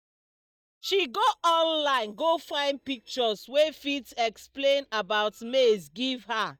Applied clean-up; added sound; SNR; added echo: neural mask model DeepFilterNet 3.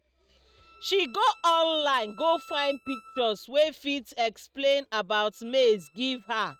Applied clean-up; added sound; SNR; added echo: neural mask model RNNoise.